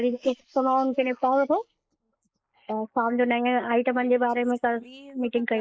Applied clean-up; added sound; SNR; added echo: neural mask model Resemble Enhance denoiser.